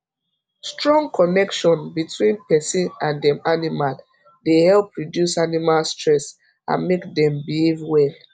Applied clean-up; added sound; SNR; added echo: none; none; none; none.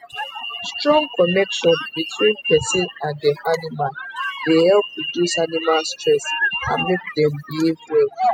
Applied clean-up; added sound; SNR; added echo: classical method spectral subtraction.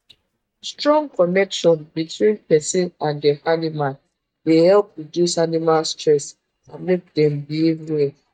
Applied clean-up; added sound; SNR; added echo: neural mask model DeepFilterNet 3.